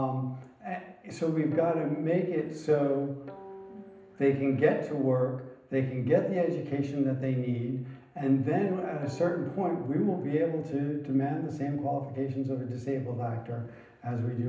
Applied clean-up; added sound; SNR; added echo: none; Guitar; 19 dB; reverberation time 0.8 s.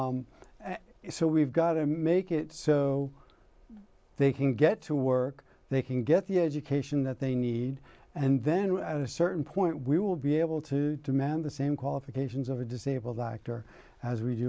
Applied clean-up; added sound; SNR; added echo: none; none; none; none.